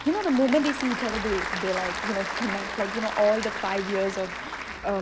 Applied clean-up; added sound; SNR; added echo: none; Applause / Crowd; 6 dB; none.